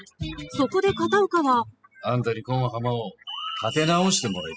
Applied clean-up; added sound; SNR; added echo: classical method spectral subtraction.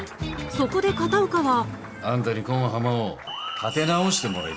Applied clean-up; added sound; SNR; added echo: none; Applause; 13 dB; none.